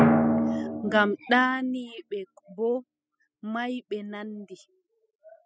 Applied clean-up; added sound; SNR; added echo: classical method spectral subtraction.